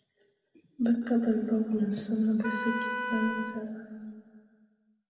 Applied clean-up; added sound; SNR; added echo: none; Wind instrument, woodwind instrument; 6 dB; reverberation time 2.4 s.